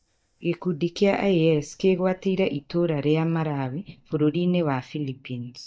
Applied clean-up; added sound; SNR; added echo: neural mask model DeepFilterNet 3.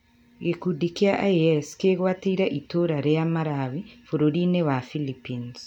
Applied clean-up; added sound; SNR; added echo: none; none; none; none.